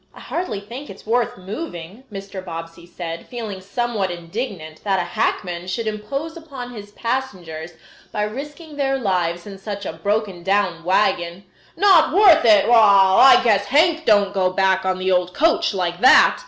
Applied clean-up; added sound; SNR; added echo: none; none; none; none.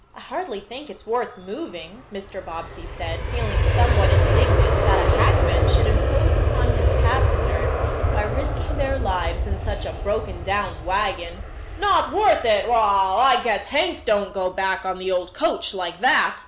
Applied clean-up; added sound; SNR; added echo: none; Aircraft; -2 dB; none.